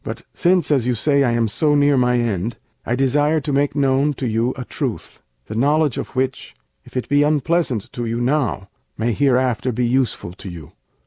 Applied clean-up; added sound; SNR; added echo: none; none; none; none.